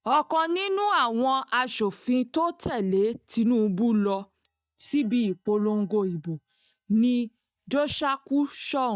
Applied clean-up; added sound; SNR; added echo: neural mask model DeepFilterNet 3.